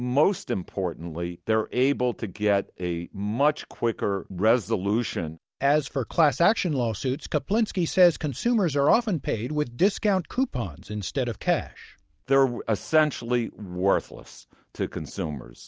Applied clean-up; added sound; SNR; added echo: none; none; none; none.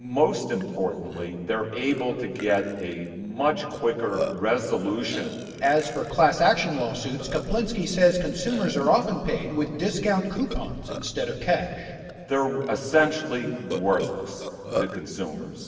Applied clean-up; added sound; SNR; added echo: neural separator model SepFormer DNS4.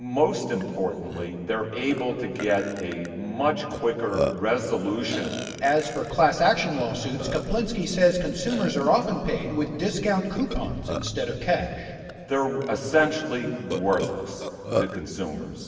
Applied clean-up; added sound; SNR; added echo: none; Burping, eructation; 11 dB; reverberation time 2.6 s.